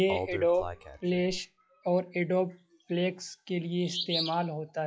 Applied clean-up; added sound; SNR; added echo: classical method log-MMSE.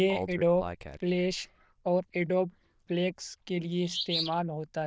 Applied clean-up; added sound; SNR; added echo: neural diffusion model UNIVERSE++.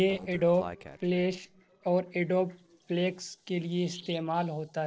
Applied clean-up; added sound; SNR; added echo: neural separator model SepFormer DNS4.